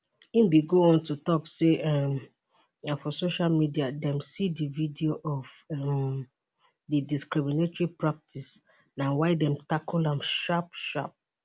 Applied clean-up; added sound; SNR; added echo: none; none; none; none.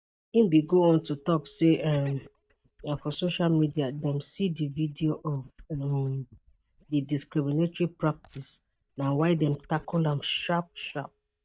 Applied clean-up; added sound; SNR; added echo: neural mask model DeepFilterNet 3.